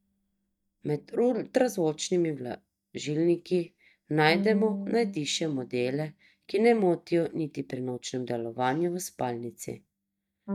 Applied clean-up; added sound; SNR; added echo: neural mask model DeepFilterNet 3.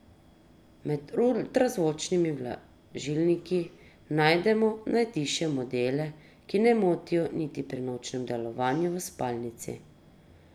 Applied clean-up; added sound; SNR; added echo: none; none; none; none.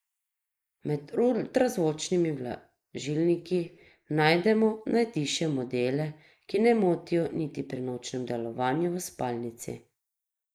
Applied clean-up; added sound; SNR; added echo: neural mask model Resemble Enhance denoiser.